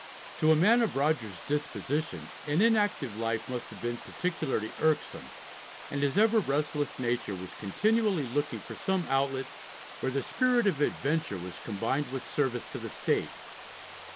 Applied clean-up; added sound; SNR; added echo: none; Water; 14 dB; none.